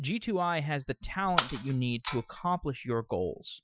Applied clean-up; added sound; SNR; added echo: classical method Wiener filter.